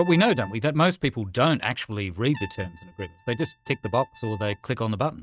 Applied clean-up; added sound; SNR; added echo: neural mask model RNNoise.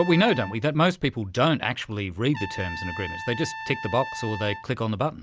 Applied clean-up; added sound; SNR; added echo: none; Trumpet; 12 dB; none.